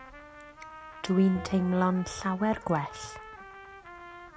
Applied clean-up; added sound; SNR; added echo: none; Bell + Trumpet; 15 dB; none.